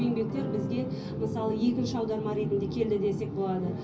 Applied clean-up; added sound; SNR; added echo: none; Electric guitar / Strum; 9 dB; reverberation time 0.5 s.